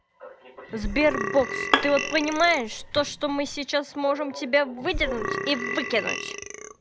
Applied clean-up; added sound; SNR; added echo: none; Burping, eructation + Bowed string instrument; 5 dB; none.